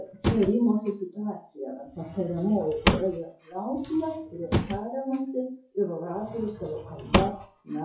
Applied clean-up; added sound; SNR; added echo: classical method WPE with log-MMSE.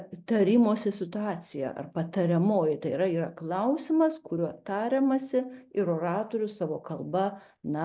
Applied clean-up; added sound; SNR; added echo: none; none; none; none.